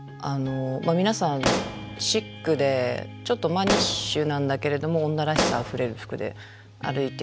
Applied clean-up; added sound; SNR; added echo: none; Explosion; 4 dB; none.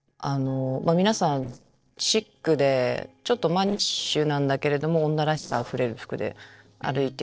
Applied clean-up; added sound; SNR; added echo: neural separator model SepFormer DNS4.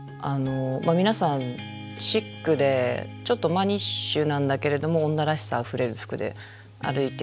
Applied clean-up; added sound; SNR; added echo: none; none; none; none.